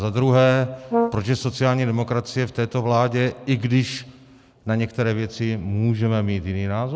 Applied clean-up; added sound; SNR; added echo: none; Brass instrument; 5 dB; none.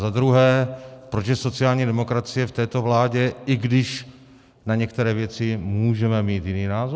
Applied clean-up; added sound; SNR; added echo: none; none; none; none.